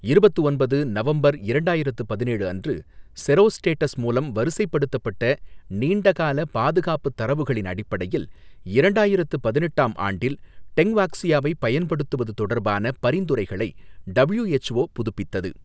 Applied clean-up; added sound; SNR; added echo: none; none; none; none.